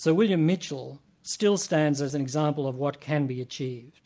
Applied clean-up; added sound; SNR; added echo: none; none; none; none.